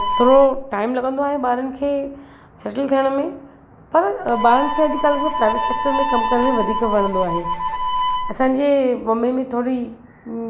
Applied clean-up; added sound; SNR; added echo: none; Harmonica; 5 dB; none.